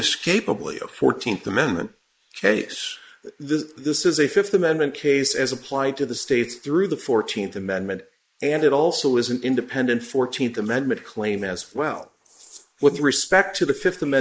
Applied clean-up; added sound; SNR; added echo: neural mask model Resemble Enhance denoiser.